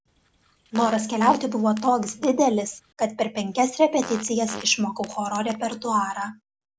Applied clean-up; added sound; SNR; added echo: none; Fart; 18 dB; none.